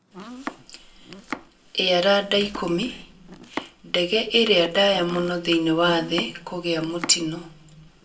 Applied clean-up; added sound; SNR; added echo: none; Domestic sounds, home sounds; 16 dB; reverberation time 0.2 s.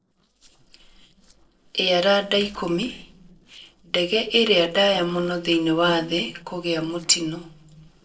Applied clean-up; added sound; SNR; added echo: neural separator model SepFormer DNS4.